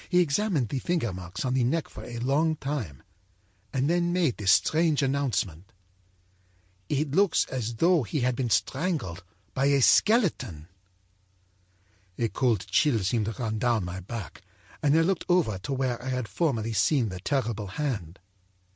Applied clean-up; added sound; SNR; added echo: none; none; none; none.